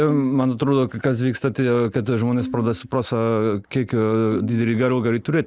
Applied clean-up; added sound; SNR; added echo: none; Bowed string instrument; 15 dB; none.